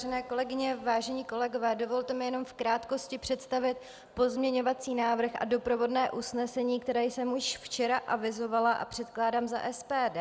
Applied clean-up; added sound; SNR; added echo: none; none; none; none.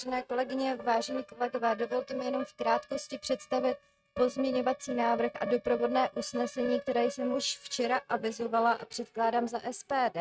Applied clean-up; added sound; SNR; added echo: neural mask model RNNoise.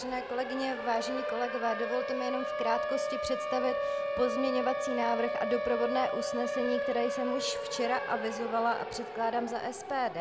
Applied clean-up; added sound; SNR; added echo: none; Siren; 2 dB; none.